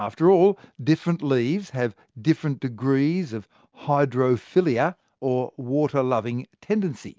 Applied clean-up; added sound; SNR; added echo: none; none; none; none.